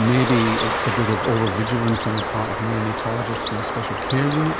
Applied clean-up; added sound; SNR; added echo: none; Bird; 2 dB; none.